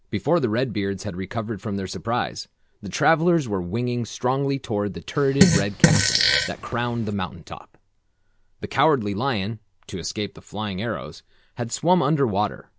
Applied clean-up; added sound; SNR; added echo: none; Fart; -4 dB; none.